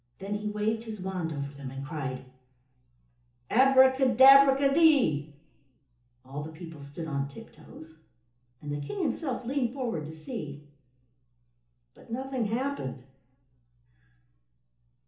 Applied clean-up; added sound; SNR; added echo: none; none; none; reverberation time 0.7 s.